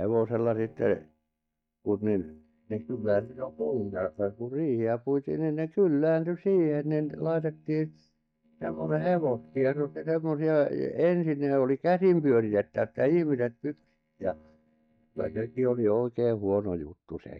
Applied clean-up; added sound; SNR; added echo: neural mask model DeepFilterNet 3.